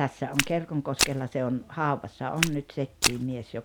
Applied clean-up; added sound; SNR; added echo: none; Walk, footsteps; 1 dB; none.